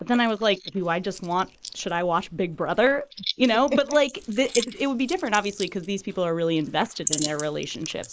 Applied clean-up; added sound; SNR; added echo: neural mask model Resemble Enhance denoiser.